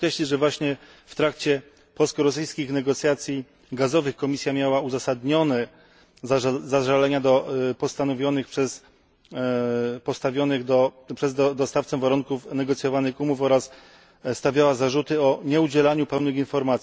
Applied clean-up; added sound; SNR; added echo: none; none; none; none.